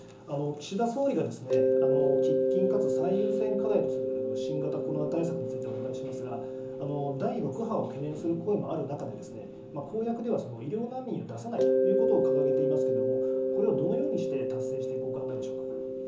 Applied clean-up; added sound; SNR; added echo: none; Mallet percussion; -3 dB; reverberation time 0.8 s.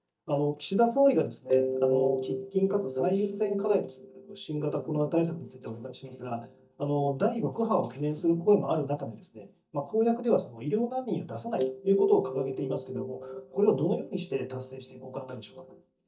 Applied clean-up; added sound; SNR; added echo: neural mask model DeepFilterNet 3.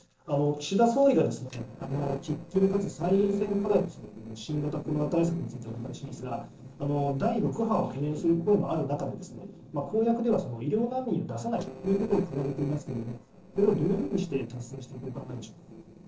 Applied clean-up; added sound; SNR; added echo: neural separator model SepFormer DNS4.